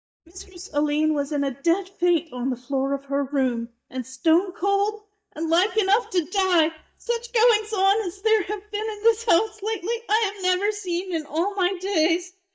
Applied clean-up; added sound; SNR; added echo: neural mask model DeepFilterNet 3.